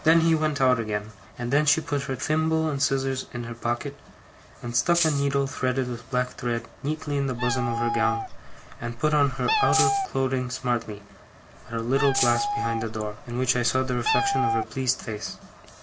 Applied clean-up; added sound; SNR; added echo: none; Meow + Rattle (instrument); 2 dB; none.